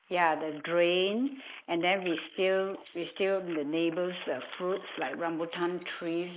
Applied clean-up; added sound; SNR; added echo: neural mask model Resemble Enhance denoiser.